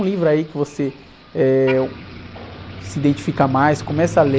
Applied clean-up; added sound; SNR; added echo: none; Motor vehicle (road); 14 dB; none.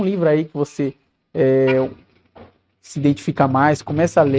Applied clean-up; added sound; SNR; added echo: neural mask model RNNoise.